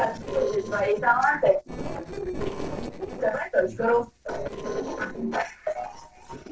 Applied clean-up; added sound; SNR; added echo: neural separator model SepFormer DNS4.